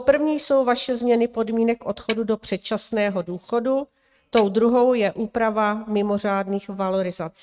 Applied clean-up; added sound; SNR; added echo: neural mask model RNNoise.